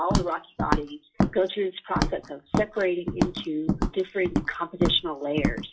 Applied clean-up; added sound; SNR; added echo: classical method WPE with log-MMSE.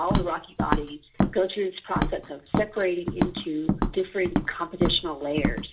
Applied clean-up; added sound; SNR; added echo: none; Walk, footsteps; 0 dB; reverberation time 0.2 s.